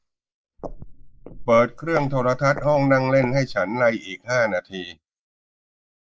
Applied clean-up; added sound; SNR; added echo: neural mask model Resemble Enhance denoiser.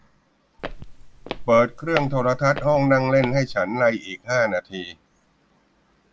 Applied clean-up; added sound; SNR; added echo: none; Walk, footsteps; 10 dB; none.